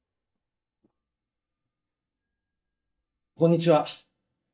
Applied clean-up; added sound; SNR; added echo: neural mask model DeepFilterNet 3.